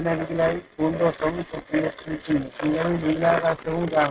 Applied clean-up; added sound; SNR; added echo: neural mask model RNNoise.